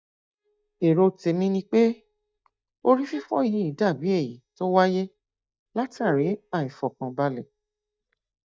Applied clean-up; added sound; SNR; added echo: neural mask model DeepFilterNet 3.